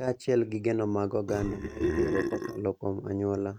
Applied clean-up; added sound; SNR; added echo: neural mask model RNNoise.